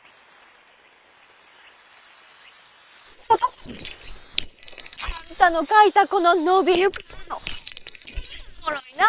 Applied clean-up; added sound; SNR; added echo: neural separator model SepFormer WHAM!.